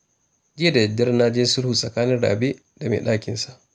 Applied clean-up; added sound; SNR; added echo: none; none; none; none.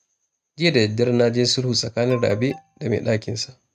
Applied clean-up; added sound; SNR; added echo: neural mask model RNNoise.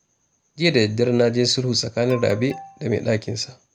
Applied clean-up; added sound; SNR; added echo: none; Alarm; 19 dB; none.